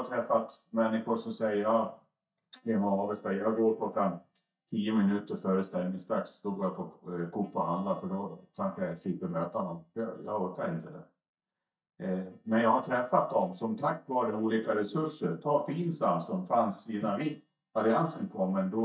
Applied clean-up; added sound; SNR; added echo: neural mask model DeepFilterNet 3.